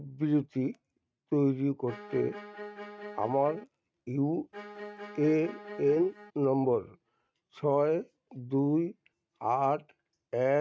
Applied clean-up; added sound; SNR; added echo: neural mask model RNNoise.